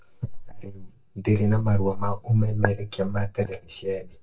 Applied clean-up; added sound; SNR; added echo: neural mask model DeepFilterNet 3.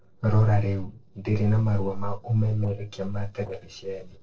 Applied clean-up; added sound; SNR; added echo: neural separator model SepFormer DNS4.